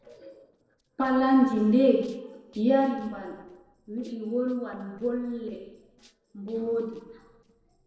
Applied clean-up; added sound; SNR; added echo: neural separator model SepFormer DNS4.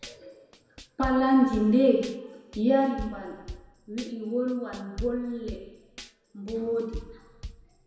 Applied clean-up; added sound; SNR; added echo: none; Tambourine / Drum / Drum kit; 15 dB; reverberation time 1.0 s.